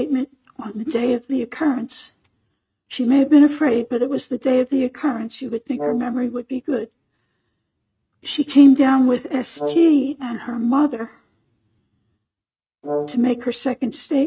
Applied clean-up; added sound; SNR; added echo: neural mask model RNNoise.